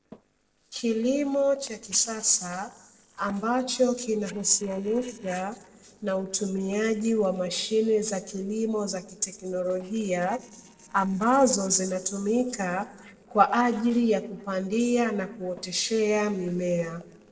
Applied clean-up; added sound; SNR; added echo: neural separator model SepFormer DNS4.